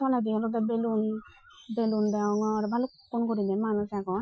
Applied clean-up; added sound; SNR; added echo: classical method Wiener filter.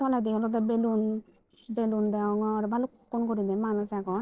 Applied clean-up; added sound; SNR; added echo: neural separator model SepFormer DNS4.